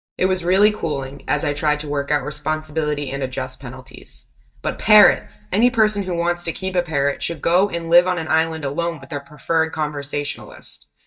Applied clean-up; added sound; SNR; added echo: neural mask model DeepFilterNet 3.